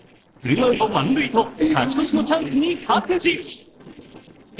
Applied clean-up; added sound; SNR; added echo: neural separator model SepFormer DNS4.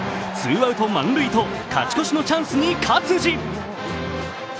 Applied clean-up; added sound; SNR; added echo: none; none; none; none.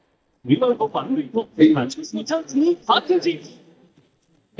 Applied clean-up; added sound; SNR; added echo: neural mask model DeepFilterNet 3.